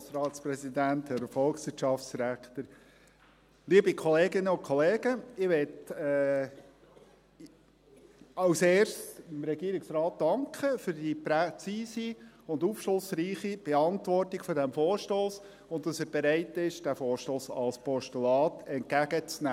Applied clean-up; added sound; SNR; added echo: none; none; none; none.